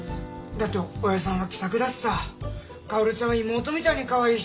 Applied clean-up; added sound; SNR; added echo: none; Guitar; 19 dB; none.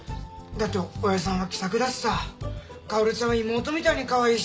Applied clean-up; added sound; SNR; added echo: none; none; none; none.